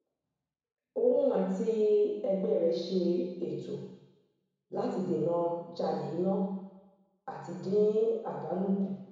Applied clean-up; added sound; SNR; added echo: none; none; none; reverberation time 1.1 s.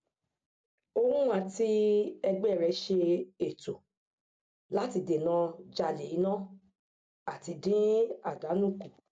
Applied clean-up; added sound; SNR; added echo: none; none; none; none.